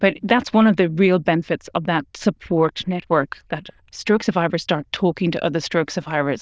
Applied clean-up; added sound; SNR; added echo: neural diffusion model UNIVERSE++.